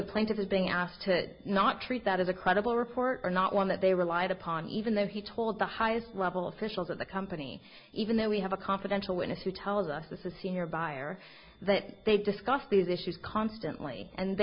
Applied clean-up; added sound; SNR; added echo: none; none; none; none.